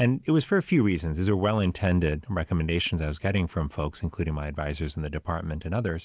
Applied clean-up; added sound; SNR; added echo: none; none; none; none.